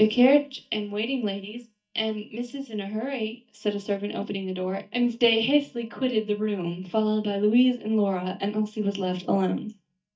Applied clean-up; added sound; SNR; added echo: neural mask model DeepFilterNet 3.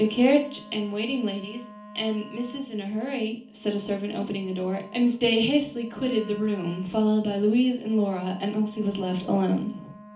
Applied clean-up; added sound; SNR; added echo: none; Wind instrument, woodwind instrument; 20 dB; reverberation time 0.4 s.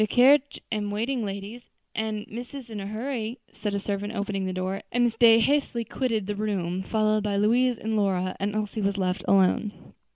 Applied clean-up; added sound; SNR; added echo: none; none; none; none.